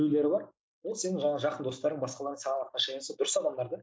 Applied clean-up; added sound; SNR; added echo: none; none; none; none.